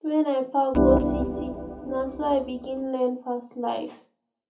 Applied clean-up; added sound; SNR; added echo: none; Organ; -1 dB; reverberation time 0.3 s.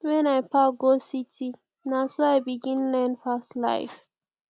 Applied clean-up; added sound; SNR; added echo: none; none; none; none.